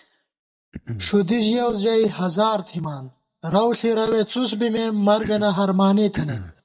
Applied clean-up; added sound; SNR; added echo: neural mask model DeepFilterNet 3.